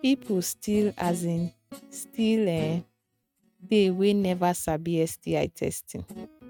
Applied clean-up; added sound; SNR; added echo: neural mask model RNNoise.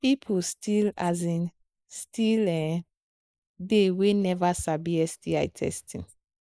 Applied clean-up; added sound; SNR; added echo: neural mask model Resemble Enhance denoiser.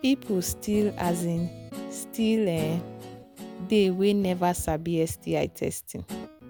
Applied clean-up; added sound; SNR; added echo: none; Guitar; 14 dB; none.